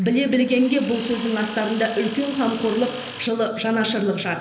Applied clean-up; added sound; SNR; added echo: none; Tools; 13 dB; reverberation time 0.8 s.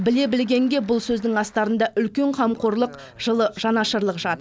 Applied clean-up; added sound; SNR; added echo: none; none; none; none.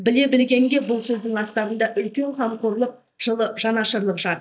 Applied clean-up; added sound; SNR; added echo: neural mask model DeepFilterNet 3.